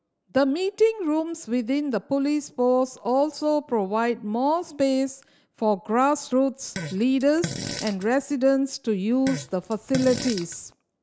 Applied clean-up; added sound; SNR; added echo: none; Fart; 10 dB; none.